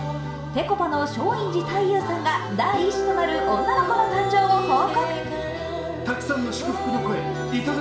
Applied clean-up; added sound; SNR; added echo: none; none; none; reverberation time 0.9 s.